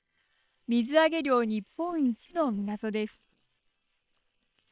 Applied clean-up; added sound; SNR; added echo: neural separator model SepFormer WHAM!.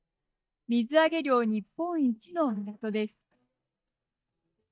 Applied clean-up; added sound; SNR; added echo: neural mask model DeepFilterNet 3.